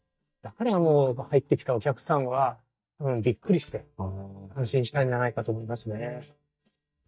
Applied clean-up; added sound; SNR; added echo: neural mask model DeepFilterNet 3.